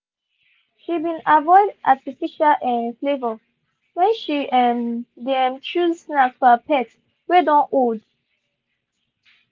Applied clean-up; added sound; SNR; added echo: none; none; none; none.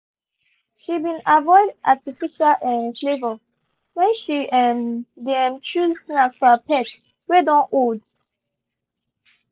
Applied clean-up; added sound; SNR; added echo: neural separator model SepFormer DNS4.